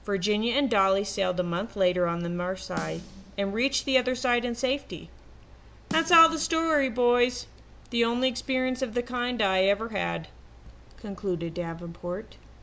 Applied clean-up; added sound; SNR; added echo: none; Snare drum; 17 dB; none.